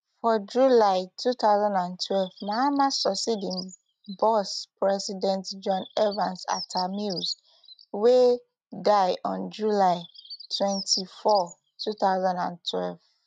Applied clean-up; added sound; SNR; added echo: neural mask model RNNoise.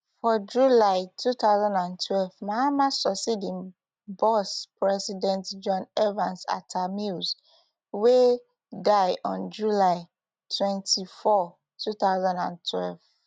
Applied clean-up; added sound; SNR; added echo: none; none; none; none.